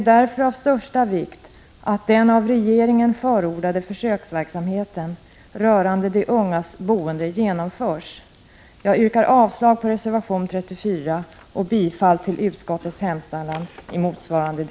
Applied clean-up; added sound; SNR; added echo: none; none; none; none.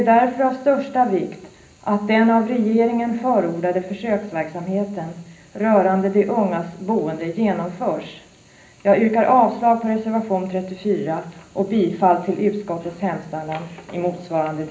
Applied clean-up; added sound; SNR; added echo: none; none; none; reverberation time 0.5 s.